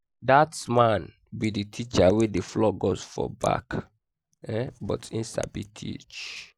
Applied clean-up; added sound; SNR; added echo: none; none; none; none.